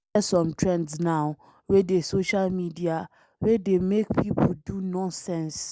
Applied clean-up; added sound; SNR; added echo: none; none; none; none.